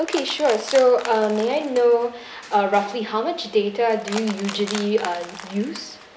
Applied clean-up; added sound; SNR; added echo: none; Crushing; 15 dB; none.